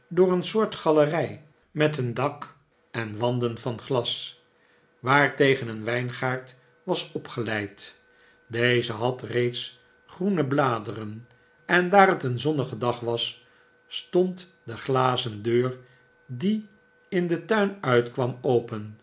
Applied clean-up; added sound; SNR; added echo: none; none; none; none.